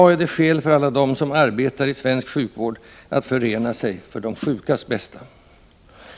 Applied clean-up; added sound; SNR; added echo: none; none; none; none.